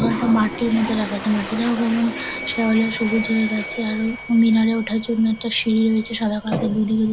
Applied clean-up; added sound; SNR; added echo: none; Wind instrument, woodwind instrument + Toilet flush; 11 dB; none.